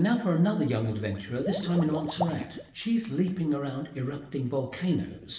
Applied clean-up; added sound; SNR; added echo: none; Liquid; 11 dB; reverberation time 0.8 s.